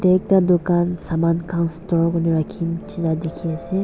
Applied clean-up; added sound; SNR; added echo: none; Piano; 18 dB; none.